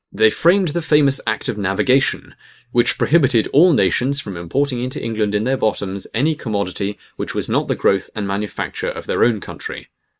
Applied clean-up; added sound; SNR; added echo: neural mask model Resemble Enhance denoiser.